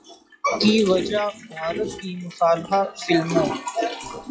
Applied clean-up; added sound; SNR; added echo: classical method log-MMSE.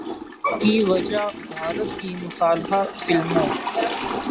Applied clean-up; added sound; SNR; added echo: none; Toilet flush / Water; 5 dB; none.